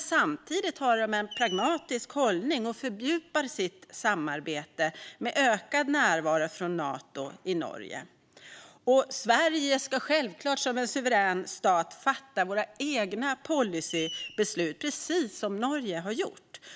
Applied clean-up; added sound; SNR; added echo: none; Screech; 18 dB; none.